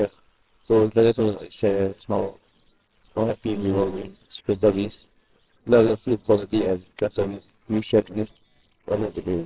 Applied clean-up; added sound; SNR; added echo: neural separator model SepFormer WHAMR!.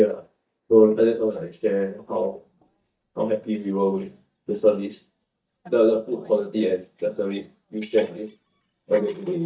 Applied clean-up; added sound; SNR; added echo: neural mask model DeepFilterNet 3.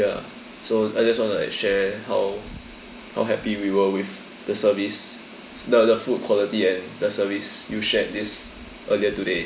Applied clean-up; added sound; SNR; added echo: none; none; none; none.